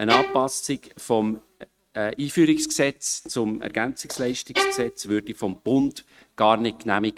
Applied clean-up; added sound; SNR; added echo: neural mask model RNNoise.